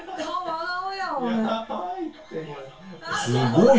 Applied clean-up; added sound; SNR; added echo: none; none; none; reverberation time 0.2 s.